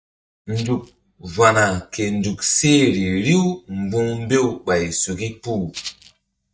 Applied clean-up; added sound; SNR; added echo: neural mask model DeepFilterNet 3.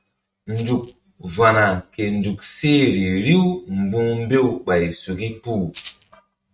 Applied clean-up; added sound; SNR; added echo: neural mask model RNNoise.